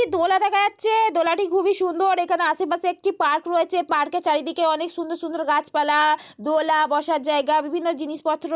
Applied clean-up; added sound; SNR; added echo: none; none; none; none.